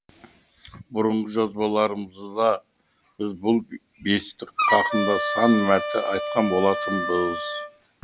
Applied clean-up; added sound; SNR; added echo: none; Wind instrument, woodwind instrument; 2 dB; none.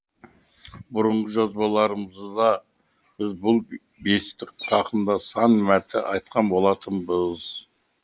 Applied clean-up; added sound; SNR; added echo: neural mask model Resemble Enhance denoiser.